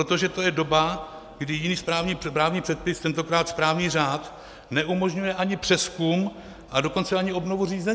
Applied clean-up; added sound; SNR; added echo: none; none; none; none.